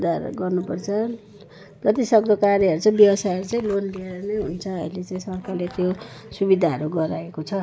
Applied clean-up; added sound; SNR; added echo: none; none; none; none.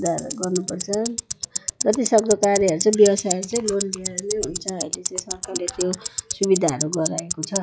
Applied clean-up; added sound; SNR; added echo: classical method log-MMSE.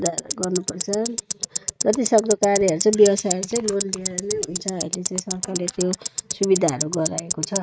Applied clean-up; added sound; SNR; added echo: neural mask model RNNoise.